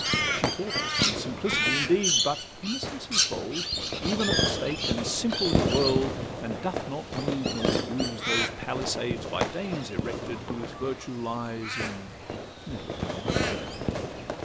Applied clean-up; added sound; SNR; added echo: none; Fireworks + Crow; -3 dB; none.